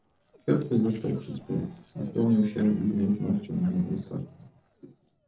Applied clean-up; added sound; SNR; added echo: neural separator model SepFormer DNS4.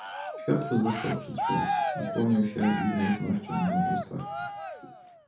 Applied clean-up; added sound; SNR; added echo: none; Cheering; 4 dB; reverberation time 0.6 s.